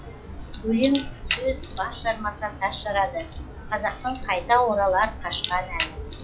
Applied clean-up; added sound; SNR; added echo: classical method log-MMSE.